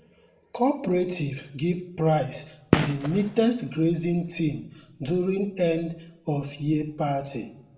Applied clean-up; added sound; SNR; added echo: none; Gunshot, gunfire; 4 dB; reverberation time 0.7 s.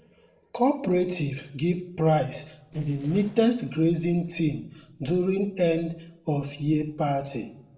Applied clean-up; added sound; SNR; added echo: neural separator model SepFormer DNS4.